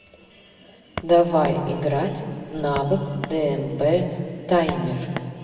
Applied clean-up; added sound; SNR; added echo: none; Walk, footsteps; 11 dB; reverberation time 1.9 s.